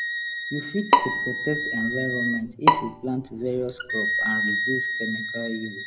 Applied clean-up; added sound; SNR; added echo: none; Bowed string instrument + Wind instrument, woodwind instrument; -4 dB; none.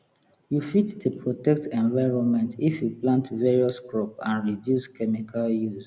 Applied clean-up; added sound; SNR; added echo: none; none; none; none.